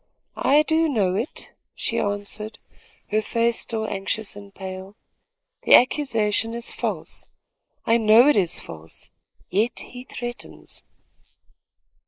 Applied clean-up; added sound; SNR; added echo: neural mask model Resemble Enhance denoiser.